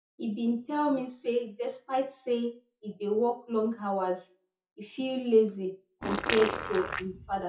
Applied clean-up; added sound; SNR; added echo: classical method WPE with log-MMSE.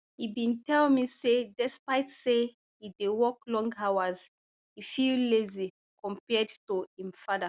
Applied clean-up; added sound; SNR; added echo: none; none; none; none.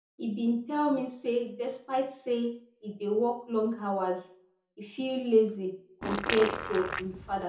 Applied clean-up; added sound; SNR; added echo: none; Fart; 4 dB; reverberation time 0.5 s.